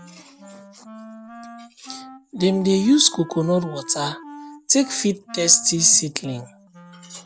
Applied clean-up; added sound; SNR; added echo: none; Wind instrument, woodwind instrument; 18 dB; none.